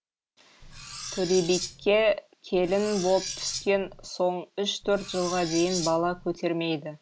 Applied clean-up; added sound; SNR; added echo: none; Cutlery, silverware; 10 dB; none.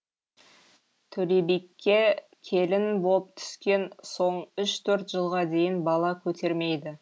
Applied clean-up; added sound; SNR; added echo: none; none; none; none.